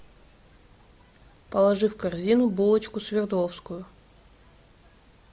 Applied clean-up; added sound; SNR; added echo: none; none; none; none.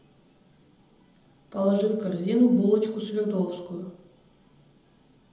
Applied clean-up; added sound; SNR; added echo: none; none; none; reverberation time 0.8 s.